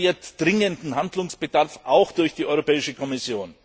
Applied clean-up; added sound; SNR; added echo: none; none; none; none.